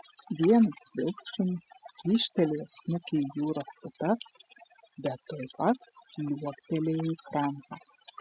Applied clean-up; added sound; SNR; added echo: classical method spectral subtraction.